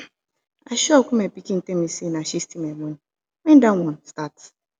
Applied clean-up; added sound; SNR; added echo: none; none; none; none.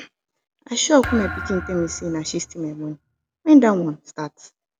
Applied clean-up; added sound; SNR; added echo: none; Thump, thud; 12 dB; none.